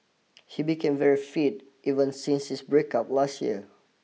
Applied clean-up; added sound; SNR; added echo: none; none; none; none.